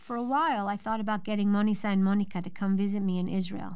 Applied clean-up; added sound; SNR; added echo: none; Bicycle; 11 dB; none.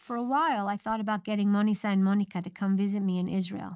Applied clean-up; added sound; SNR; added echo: neural mask model RNNoise.